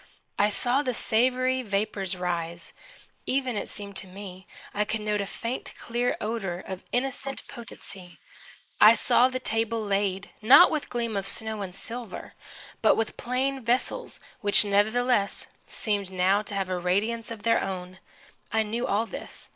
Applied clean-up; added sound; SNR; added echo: neural mask model Resemble Enhance denoiser.